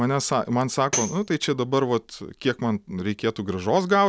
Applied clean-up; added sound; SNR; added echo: none; Tambourine; 10 dB; none.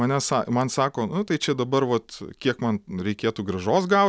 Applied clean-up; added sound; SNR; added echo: none; none; none; none.